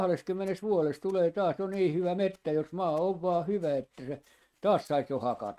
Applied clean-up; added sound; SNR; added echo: neural mask model RNNoise.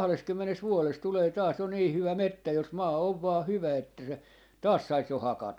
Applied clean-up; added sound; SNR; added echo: none; none; none; none.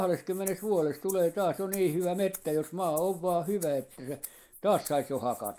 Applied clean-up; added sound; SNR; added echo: neural mask model Resemble Enhance denoiser.